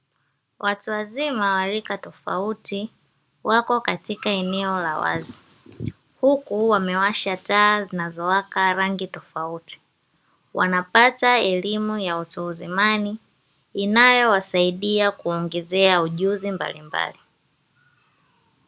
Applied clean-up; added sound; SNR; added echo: none; none; none; none.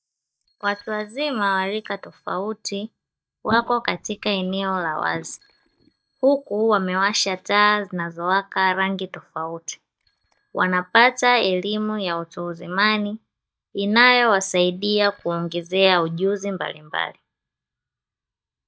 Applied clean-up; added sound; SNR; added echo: neural mask model DeepFilterNet 3.